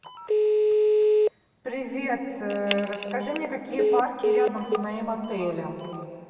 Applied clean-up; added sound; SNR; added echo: none; Telephone; -4 dB; reverberation time 2.1 s.